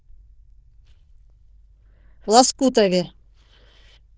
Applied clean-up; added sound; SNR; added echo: neural diffusion model UNIVERSE++.